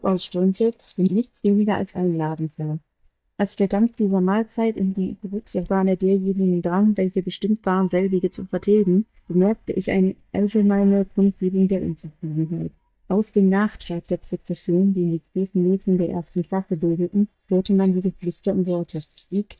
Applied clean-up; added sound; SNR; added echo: neural mask model DeepFilterNet 3.